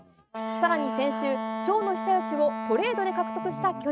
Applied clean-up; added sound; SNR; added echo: neural mask model RNNoise.